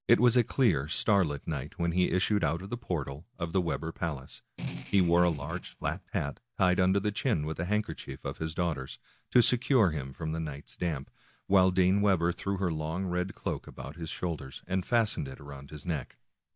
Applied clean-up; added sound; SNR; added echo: neural mask model DeepFilterNet 3.